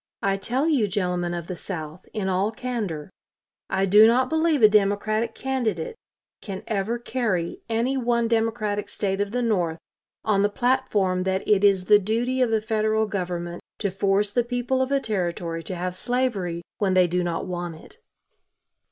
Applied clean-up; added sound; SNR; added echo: none; none; none; none.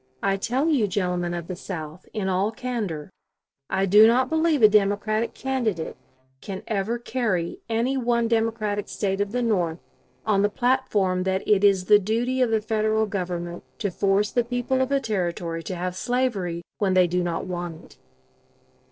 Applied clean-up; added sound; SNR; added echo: neural separator model SepFormer DNS4.